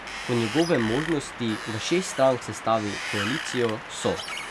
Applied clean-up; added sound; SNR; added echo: none; Wind; 8 dB; none.